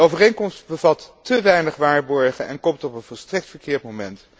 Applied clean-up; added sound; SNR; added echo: none; none; none; none.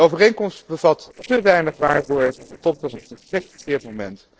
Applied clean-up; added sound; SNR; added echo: neural separator model SepFormer DNS4.